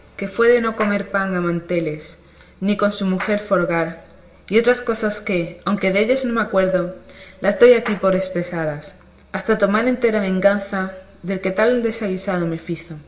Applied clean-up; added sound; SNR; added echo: none; Clapping; 18 dB; reverberation time 0.9 s.